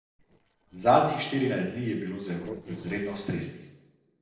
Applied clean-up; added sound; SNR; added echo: neural separator model SepFormer DNS4.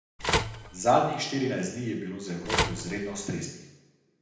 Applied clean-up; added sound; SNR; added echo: none; Telephone; 2 dB; reverberation time 0.8 s.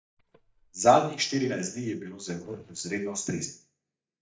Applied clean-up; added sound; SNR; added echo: neural mask model DeepFilterNet 3.